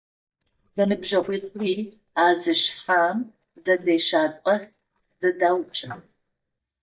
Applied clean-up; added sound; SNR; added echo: neural mask model DeepFilterNet 3.